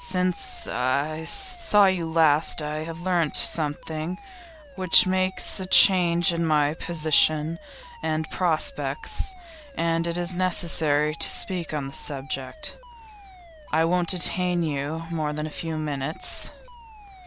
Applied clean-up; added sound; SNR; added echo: none; Alarm; 19 dB; none.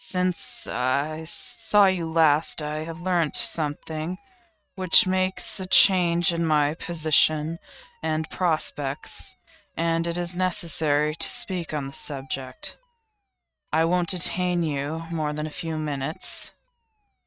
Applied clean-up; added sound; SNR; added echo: neural mask model RNNoise.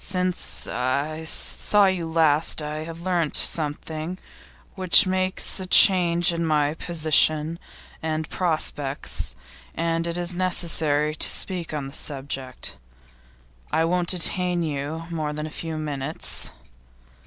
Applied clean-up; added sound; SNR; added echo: none; none; none; none.